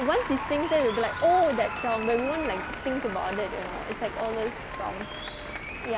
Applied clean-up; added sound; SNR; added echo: none; Applause; 8 dB; none.